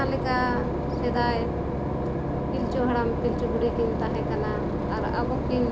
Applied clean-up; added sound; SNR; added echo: none; Engine / Boat, Water vehicle; -2 dB; none.